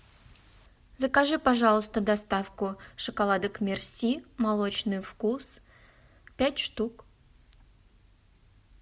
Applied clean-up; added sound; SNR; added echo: none; none; none; none.